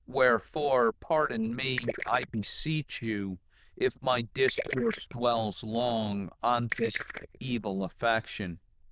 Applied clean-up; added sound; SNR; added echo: neural diffusion model UNIVERSE++.